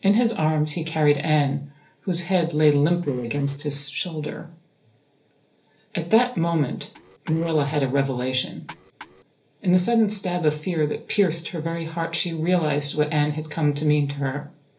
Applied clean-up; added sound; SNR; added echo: neural separator model SepFormer DNS4.